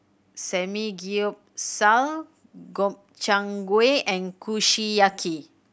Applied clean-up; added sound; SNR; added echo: none; none; none; none.